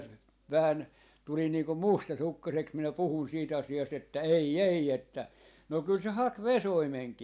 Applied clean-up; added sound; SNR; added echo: none; none; none; none.